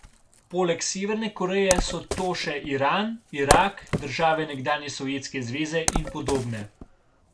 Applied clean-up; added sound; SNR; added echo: none; Wood; 5 dB; none.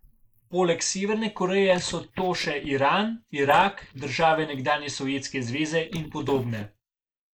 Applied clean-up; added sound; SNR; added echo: neural mask model Resemble Enhance denoiser.